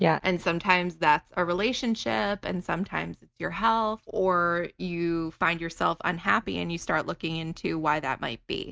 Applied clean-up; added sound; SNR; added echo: none; none; none; none.